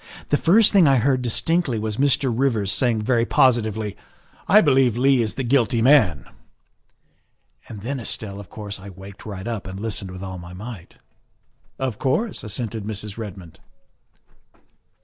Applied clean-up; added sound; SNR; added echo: none; Alarm / Insect; 18 dB; none.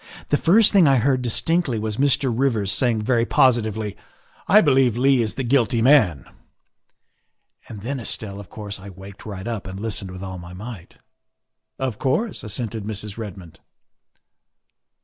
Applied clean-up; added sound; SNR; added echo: none; none; none; none.